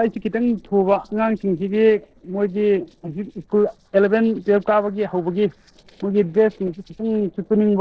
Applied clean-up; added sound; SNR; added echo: neural separator model SepFormer DNS4.